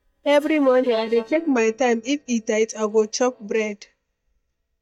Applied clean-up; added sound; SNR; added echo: neural mask model DeepFilterNet 3.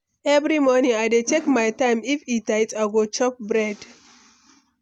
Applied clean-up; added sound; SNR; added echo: none; none; none; none.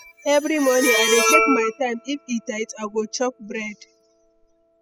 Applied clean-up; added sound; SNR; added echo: classical method spectral subtraction.